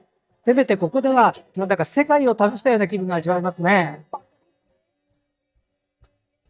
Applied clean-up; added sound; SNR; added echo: neural mask model DeepFilterNet 3.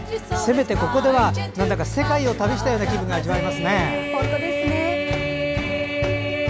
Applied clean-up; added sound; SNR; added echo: none; none; none; none.